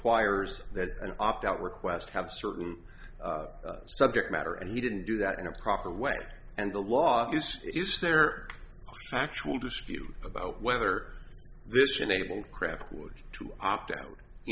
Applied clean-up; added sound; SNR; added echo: none; none; none; none.